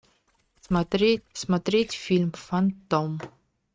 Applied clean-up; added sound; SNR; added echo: neural mask model RNNoise.